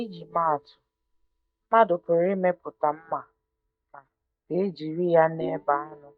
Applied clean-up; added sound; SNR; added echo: neural mask model DeepFilterNet 3.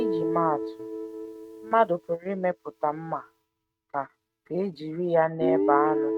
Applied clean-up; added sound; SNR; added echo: neural mask model RNNoise.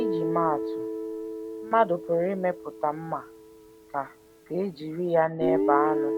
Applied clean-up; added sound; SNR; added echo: none; Guitar; 3 dB; none.